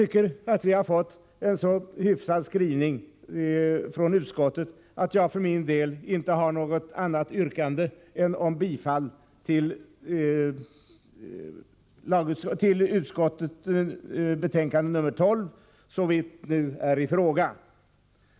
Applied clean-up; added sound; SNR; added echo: none; none; none; none.